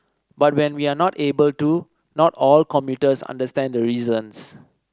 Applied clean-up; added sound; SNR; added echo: none; none; none; none.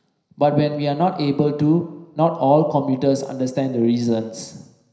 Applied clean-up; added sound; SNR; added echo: none; none; none; reverberation time 0.9 s.